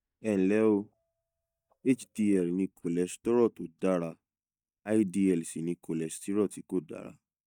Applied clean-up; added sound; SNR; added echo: neural mask model DeepFilterNet 3.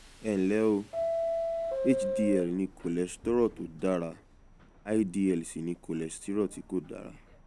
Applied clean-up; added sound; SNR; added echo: none; Subway, metro, underground; 6 dB; none.